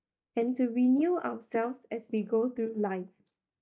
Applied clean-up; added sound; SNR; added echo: neural mask model DeepFilterNet 3.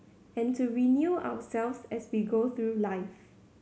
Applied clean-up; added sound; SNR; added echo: none; none; none; none.